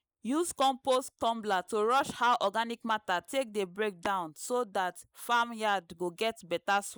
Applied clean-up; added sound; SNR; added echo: neural mask model Resemble Enhance denoiser.